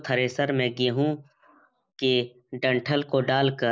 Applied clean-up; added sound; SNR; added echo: none; none; none; none.